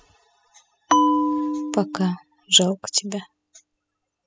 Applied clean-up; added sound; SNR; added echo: classical method spectral subtraction.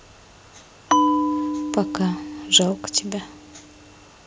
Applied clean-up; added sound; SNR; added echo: none; Bell; -1 dB; none.